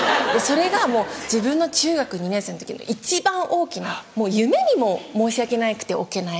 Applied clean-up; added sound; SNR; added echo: none; none; none; none.